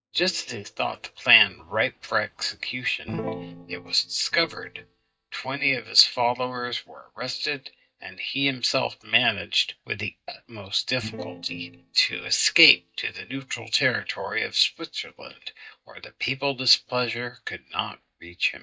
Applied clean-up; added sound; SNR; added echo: neural mask model DeepFilterNet 3.